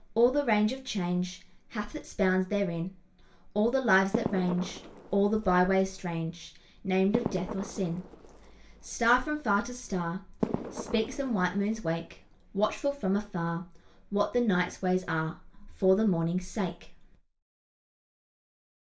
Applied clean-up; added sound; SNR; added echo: none; Fireworks; 9 dB; reverberation time 0.3 s.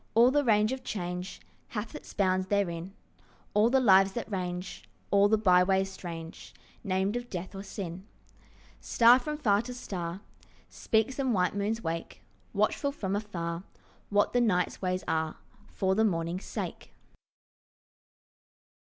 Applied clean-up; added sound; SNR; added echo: none; none; none; none.